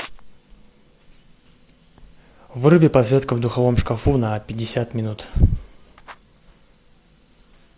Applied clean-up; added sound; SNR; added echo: none; none; none; none.